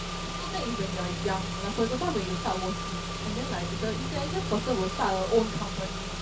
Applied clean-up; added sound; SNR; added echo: none; Engine / Car; 2 dB; reverberation time 0.3 s.